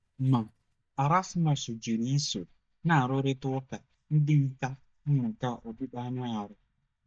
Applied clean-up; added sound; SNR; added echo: neural mask model DeepFilterNet 3.